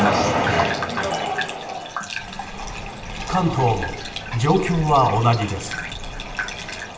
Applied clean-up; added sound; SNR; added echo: none; Bathtub (filling or washing) / Gurgling; 9 dB; reverberation time 1.0 s.